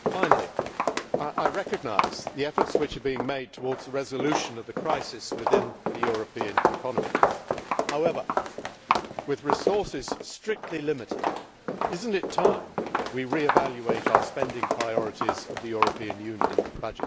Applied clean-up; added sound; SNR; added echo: none; Walk, footsteps; -4 dB; none.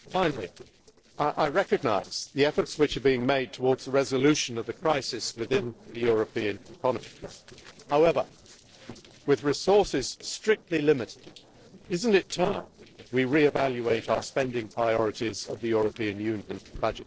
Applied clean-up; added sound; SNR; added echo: neural separator model SepFormer DNS4.